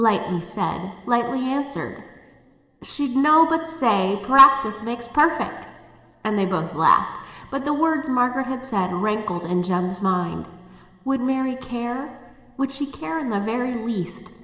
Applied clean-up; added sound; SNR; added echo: none; none; none; reverberation time 3.0 s.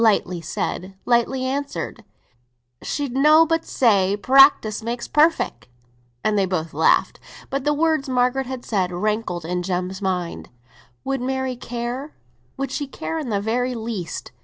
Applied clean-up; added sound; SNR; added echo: none; none; none; none.